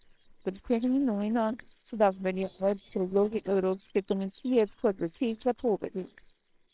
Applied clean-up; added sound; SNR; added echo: neural separator model SepFormer WHAMR!.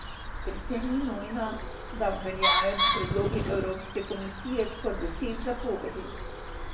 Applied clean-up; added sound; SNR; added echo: none; Bird; -1 dB; reverberation time 0.6 s.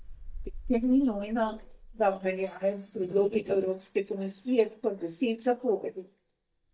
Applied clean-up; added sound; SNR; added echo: neural mask model DeepFilterNet 3.